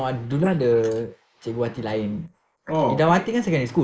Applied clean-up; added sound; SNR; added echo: neural mask model Resemble Enhance denoiser.